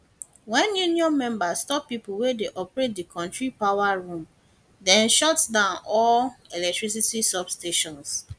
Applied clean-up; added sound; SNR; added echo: none; none; none; none.